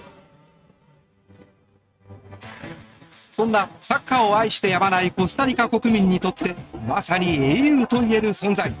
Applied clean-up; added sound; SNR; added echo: neural mask model RNNoise.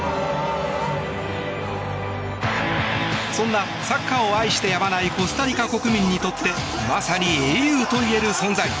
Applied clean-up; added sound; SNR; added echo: none; Trumpet + Piano; 18 dB; none.